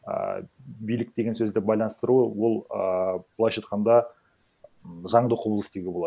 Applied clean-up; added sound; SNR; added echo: none; none; none; none.